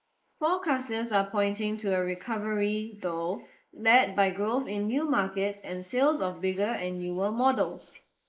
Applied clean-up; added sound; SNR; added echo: neural mask model Resemble Enhance denoiser.